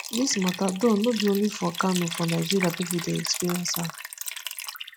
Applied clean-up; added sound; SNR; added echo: none; Liquid; 8 dB; none.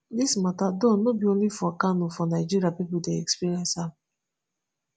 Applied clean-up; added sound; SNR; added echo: none; none; none; none.